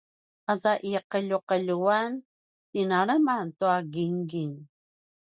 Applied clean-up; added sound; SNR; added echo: none; none; none; none.